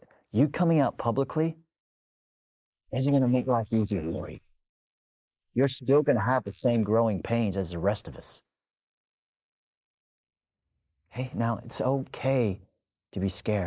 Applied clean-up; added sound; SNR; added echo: neural mask model Resemble Enhance denoiser.